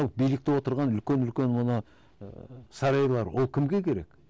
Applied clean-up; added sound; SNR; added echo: none; none; none; none.